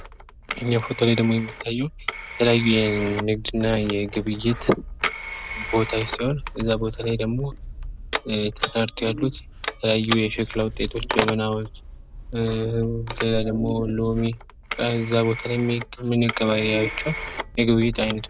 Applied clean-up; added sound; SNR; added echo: none; Telephone; 8 dB; none.